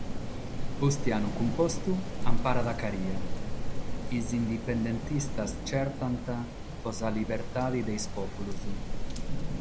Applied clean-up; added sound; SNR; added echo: none; Rain; -2 dB; none.